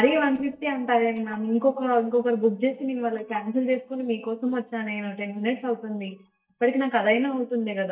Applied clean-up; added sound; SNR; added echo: neural mask model DeepFilterNet 3.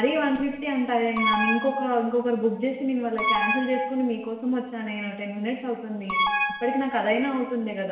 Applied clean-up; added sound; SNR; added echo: none; Alarm; 1 dB; reverberation time 0.9 s.